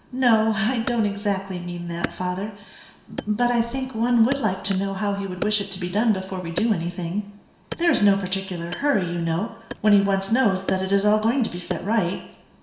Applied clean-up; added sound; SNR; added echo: none; Wood; 15 dB; reverberation time 0.7 s.